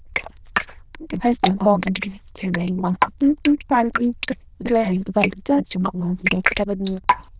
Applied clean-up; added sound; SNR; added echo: neural diffusion model UNIVERSE++.